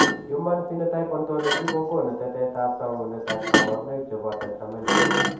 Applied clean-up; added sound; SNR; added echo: none; Thump, thud; -1 dB; reverberation time 0.8 s.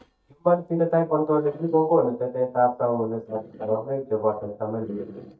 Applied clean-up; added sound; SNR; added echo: neural mask model DeepFilterNet 3.